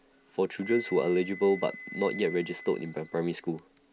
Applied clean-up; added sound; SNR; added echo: none; Wind instrument, woodwind instrument; 14 dB; none.